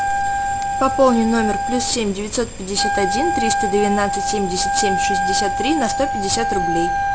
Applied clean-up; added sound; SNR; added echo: none; Wind instrument, woodwind instrument; 1 dB; none.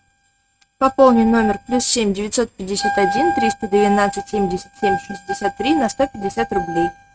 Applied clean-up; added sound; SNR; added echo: neural mask model RNNoise.